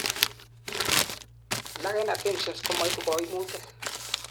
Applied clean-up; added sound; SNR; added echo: none; Crumpling, crinkling; -1 dB; none.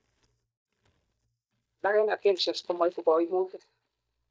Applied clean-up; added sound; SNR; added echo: neural mask model DeepFilterNet 3.